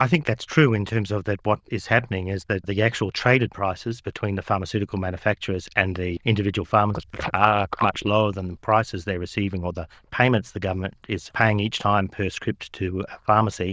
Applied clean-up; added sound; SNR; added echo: neural diffusion model UNIVERSE++.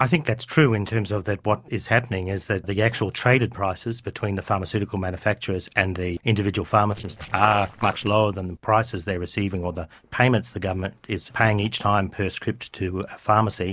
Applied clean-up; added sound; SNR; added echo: neural separator model SepFormer DNS4.